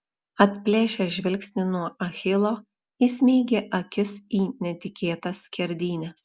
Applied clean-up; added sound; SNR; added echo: none; none; none; none.